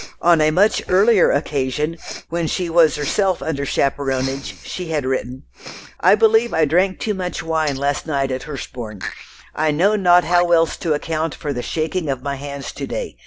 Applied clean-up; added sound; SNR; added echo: none; Respiratory sounds; 19 dB; none.